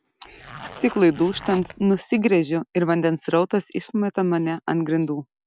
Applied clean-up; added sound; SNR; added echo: none; Zipper (clothing); 17 dB; none.